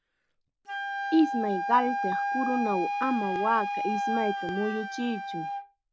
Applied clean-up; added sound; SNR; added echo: none; Wind instrument, woodwind instrument; 2 dB; none.